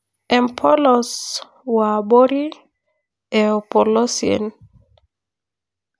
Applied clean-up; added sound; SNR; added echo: none; none; none; none.